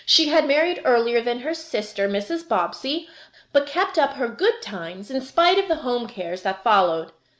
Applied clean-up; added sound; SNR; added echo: none; none; none; none.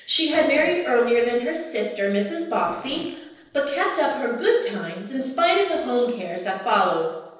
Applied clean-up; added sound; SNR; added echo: neural separator model SepFormer DNS4.